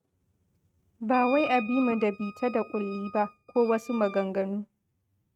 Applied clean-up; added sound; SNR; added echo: neural mask model RNNoise.